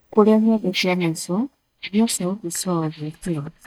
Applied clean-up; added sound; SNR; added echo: neural mask model DeepFilterNet 3.